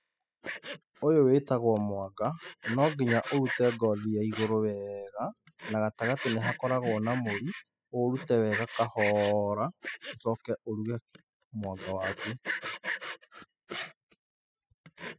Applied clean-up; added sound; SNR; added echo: classical method spectral subtraction.